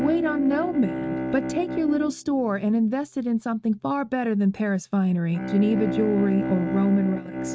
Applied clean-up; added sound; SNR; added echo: neural mask model RNNoise.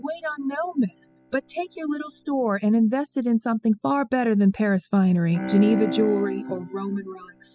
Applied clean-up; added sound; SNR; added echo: classical method spectral subtraction.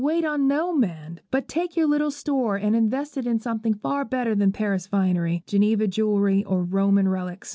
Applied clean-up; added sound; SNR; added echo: none; none; none; none.